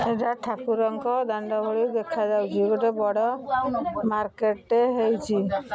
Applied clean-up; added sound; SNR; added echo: none; none; none; none.